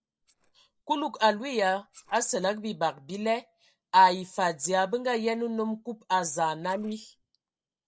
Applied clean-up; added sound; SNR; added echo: neural separator model SepFormer DNS4.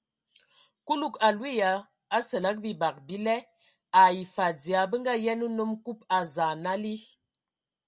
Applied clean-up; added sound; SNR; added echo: none; none; none; none.